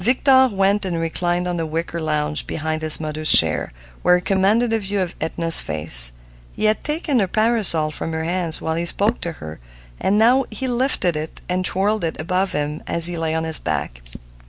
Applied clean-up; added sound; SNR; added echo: none; none; none; none.